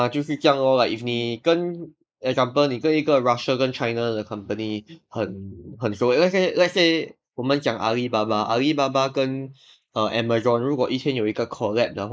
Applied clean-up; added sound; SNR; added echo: neural mask model Resemble Enhance denoiser.